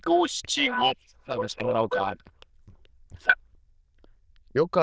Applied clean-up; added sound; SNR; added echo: neural diffusion model UNIVERSE++.